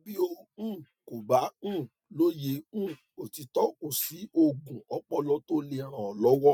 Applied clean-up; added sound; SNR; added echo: none; none; none; none.